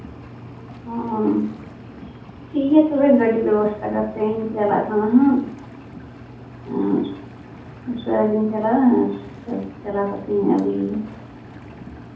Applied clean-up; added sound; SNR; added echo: none; Engine; 17 dB; reverberation time 0.6 s.